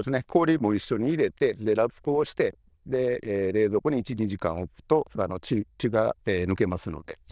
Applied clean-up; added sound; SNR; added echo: neural diffusion model UNIVERSE++.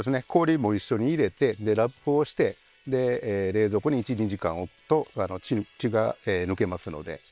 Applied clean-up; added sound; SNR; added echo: neural separator model SepFormer WHAM!.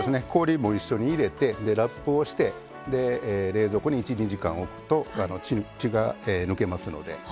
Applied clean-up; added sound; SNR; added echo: none; none; none; none.